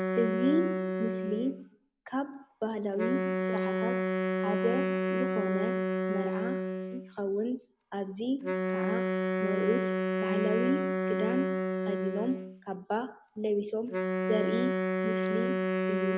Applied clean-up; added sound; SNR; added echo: none; Wind instrument, woodwind instrument; -2 dB; none.